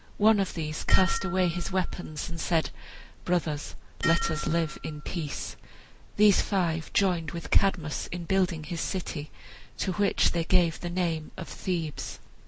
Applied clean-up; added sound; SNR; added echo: none; Dishes, pots, and pans; 13 dB; none.